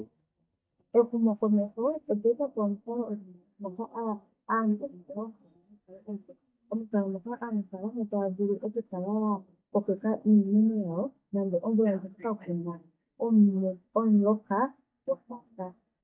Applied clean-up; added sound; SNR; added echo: neural mask model DeepFilterNet 3.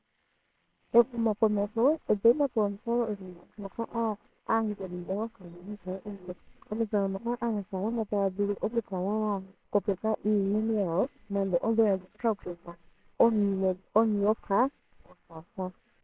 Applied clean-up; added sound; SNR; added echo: neural separator model SepFormer WHAMR!.